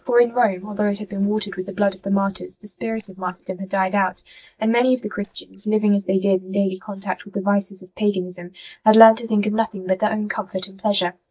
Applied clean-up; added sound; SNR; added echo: neural mask model DeepFilterNet 3.